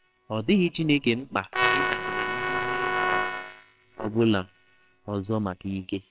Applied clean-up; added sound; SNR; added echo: neural separator model SepFormer WHAMR!.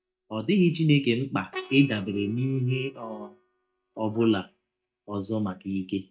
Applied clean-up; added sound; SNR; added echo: neural mask model DeepFilterNet 3.